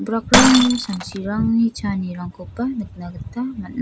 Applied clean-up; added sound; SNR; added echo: none; Shatter; 4 dB; none.